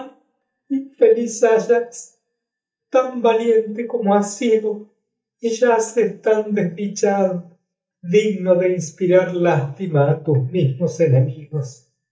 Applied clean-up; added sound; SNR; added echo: neural mask model DeepFilterNet 3.